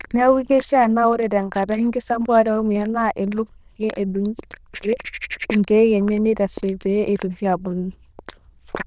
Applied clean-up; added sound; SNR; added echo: neural diffusion model UNIVERSE++.